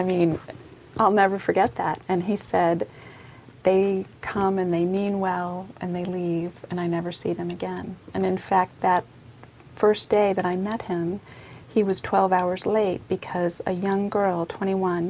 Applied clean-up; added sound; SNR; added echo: none; none; none; none.